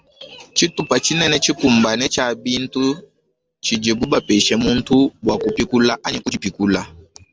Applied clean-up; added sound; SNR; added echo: none; none; none; none.